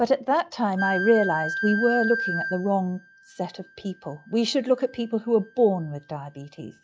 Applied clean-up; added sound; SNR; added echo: classical method log-MMSE.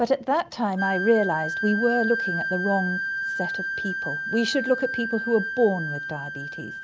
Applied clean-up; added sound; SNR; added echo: none; Wind instrument, woodwind instrument; 4 dB; none.